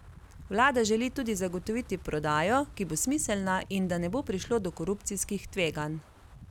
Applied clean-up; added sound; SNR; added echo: none; Wind; 17 dB; none.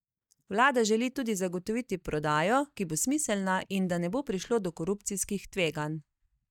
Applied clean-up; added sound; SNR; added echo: neural mask model DeepFilterNet 3.